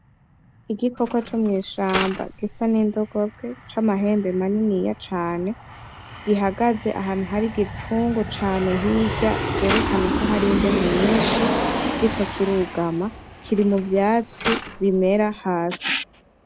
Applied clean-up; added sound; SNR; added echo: none; Mechanisms + Aircraft; 5 dB; none.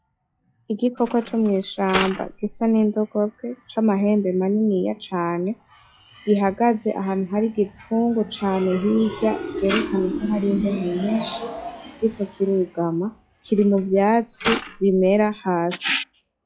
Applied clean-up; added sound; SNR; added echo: classical method log-MMSE.